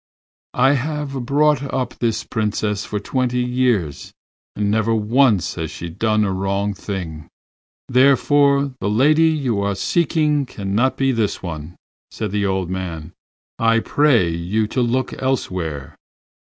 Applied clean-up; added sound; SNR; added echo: none; none; none; none.